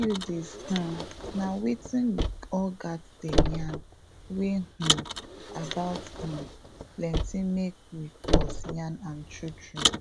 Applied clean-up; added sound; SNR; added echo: none; Car; -1 dB; none.